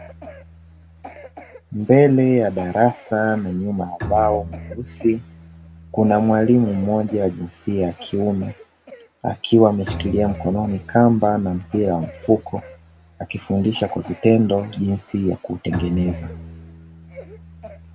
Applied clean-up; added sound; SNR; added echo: none; Bowed string instrument + Cough; 15 dB; none.